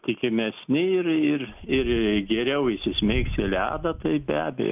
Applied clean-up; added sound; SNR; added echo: none; Wind; 10 dB; none.